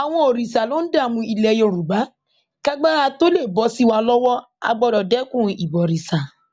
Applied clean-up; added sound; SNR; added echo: none; none; none; none.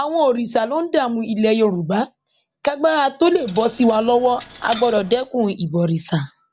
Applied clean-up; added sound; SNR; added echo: none; Coin (dropping); 17 dB; none.